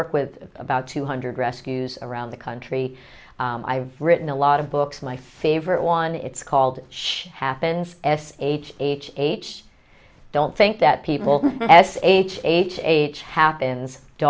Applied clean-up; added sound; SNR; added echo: none; none; none; none.